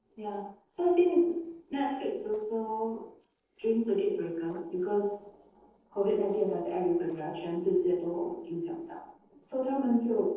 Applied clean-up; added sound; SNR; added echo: neural separator model SepFormer DNS4.